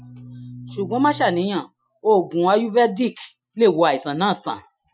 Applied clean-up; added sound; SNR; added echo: classical method Wiener filter.